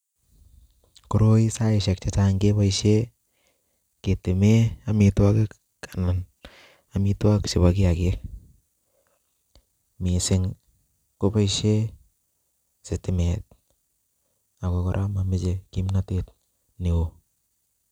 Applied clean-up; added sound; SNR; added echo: none; none; none; none.